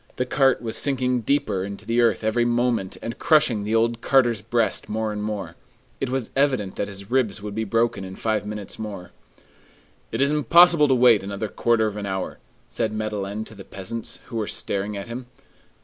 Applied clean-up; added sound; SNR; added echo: none; none; none; none.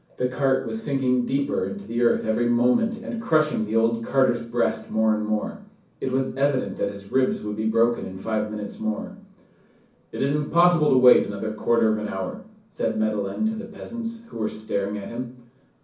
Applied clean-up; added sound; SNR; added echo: none; none; none; reverberation time 0.6 s.